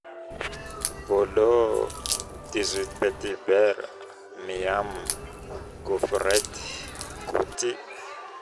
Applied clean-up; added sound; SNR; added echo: none; Crack; 8 dB; none.